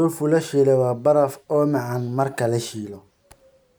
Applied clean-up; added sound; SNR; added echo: none; none; none; none.